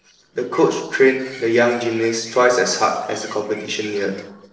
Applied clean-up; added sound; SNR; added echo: neural separator model SepFormer DNS4.